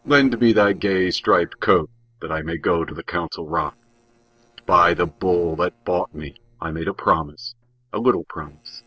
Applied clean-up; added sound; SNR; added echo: neural separator model SepFormer DNS4.